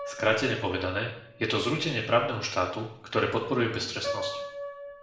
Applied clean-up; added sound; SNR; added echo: none; Piano; 12 dB; reverberation time 0.7 s.